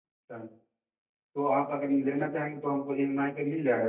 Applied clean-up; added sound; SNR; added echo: neural mask model DeepFilterNet 3.